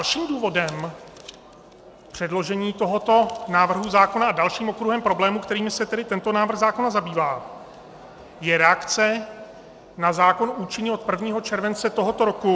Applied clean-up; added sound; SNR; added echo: none; none; none; none.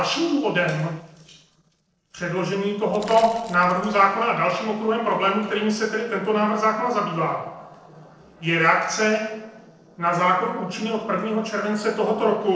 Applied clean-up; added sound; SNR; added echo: neural separator model SepFormer DNS4.